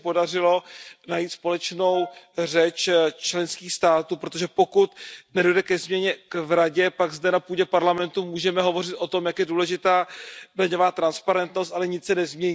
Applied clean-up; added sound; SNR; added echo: none; Brass instrument; 18 dB; none.